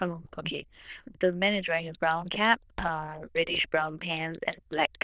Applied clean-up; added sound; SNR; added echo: neural diffusion model UNIVERSE++.